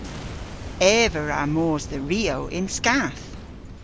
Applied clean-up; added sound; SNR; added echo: none; Boom; 11 dB; none.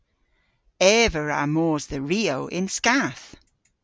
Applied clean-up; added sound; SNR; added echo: none; none; none; none.